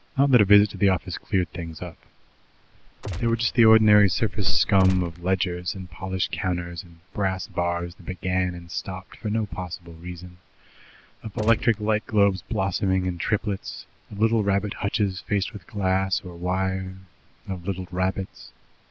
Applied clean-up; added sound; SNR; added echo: none; Gunshot, gunfire; 9 dB; none.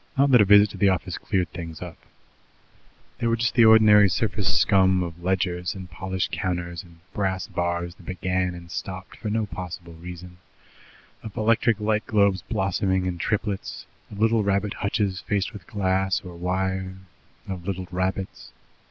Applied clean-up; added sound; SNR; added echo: none; none; none; none.